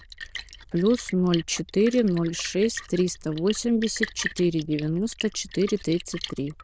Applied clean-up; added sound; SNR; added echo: neural diffusion model UNIVERSE++.